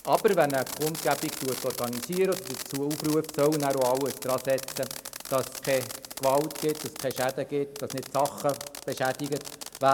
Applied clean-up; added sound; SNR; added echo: none; Fireworks; 11 dB; none.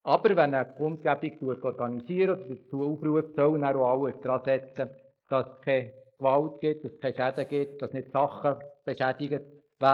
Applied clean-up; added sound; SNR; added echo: neural mask model Resemble Enhance denoiser.